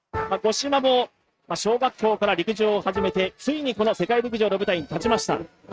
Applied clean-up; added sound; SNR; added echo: neural mask model RNNoise.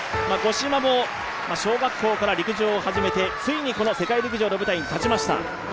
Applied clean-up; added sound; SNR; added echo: none; Piano; 5 dB; none.